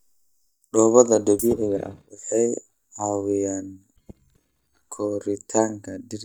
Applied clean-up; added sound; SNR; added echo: neural mask model DeepFilterNet 3.